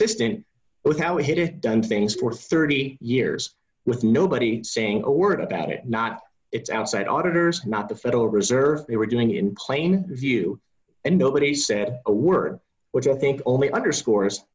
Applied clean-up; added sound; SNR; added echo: none; none; none; none.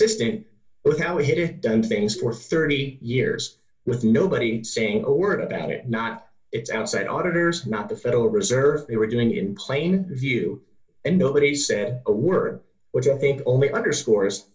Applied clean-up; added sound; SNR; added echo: none; none; none; reverberation time 0.2 s.